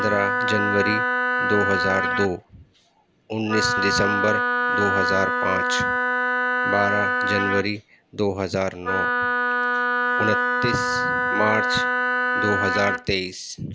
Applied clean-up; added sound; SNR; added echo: none; Wind instrument, woodwind instrument; -3 dB; none.